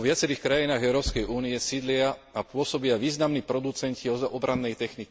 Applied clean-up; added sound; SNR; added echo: none; none; none; none.